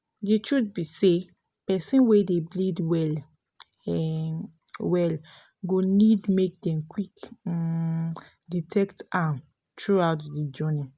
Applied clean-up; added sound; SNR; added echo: none; none; none; none.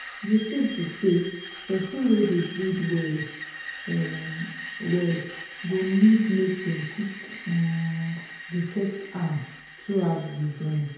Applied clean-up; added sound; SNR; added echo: none; Screech; 13 dB; reverberation time 1.0 s.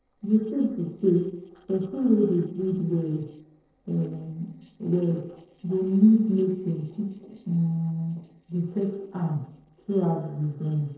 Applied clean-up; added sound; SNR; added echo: neural separator model SepFormer DNS4.